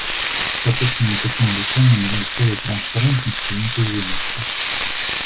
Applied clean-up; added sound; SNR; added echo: none; Frying (food); 3 dB; none.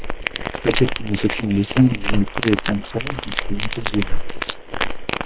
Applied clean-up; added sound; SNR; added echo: neural separator model SepFormer WHAM!.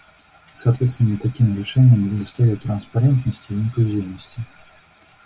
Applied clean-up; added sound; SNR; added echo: none; none; none; none.